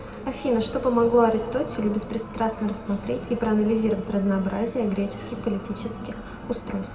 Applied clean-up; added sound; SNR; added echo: none; none; none; reverberation time 1.5 s.